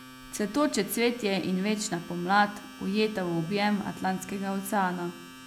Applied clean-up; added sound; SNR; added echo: none; Domestic sounds, home sounds; 17 dB; none.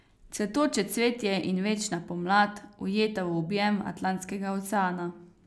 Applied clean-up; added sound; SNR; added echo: none; none; none; none.